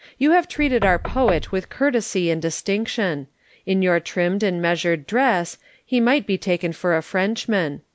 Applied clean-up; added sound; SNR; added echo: none; Knock / Wood; 8 dB; none.